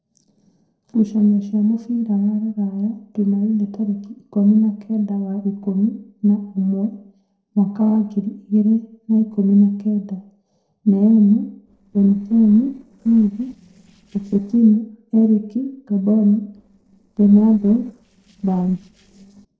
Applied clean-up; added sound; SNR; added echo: neural separator model SepFormer DNS4.